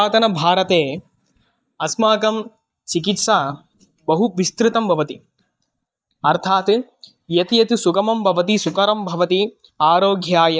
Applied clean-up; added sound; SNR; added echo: neural mask model DeepFilterNet 3.